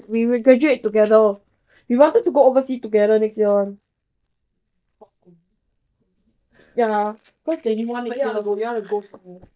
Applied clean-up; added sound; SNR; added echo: neural mask model DeepFilterNet 3.